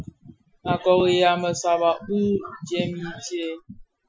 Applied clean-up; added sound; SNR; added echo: classical method Wiener filter.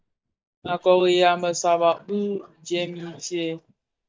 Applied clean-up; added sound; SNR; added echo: neural mask model DeepFilterNet 3.